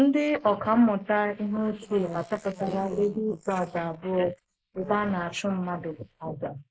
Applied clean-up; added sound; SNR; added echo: neural mask model Resemble Enhance denoiser.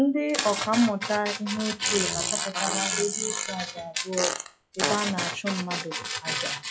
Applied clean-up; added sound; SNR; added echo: classical method log-MMSE.